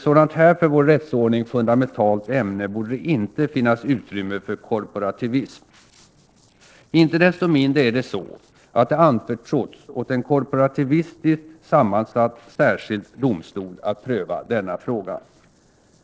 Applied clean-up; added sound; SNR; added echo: neural separator model SepFormer DNS4.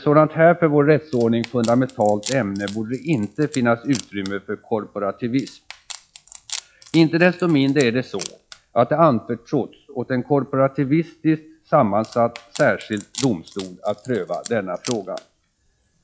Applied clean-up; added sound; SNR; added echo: classical method log-MMSE.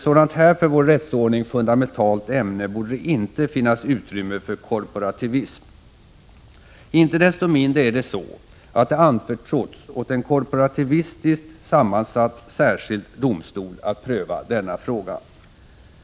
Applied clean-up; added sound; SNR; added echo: none; none; none; none.